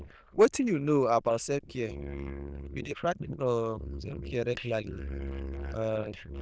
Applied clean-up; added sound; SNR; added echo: neural diffusion model UNIVERSE++.